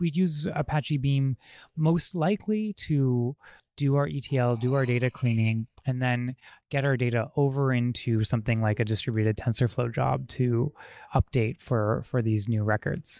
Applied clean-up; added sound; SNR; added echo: neural mask model DeepFilterNet 3.